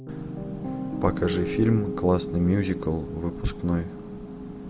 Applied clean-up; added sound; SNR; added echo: none; Piano; 7 dB; none.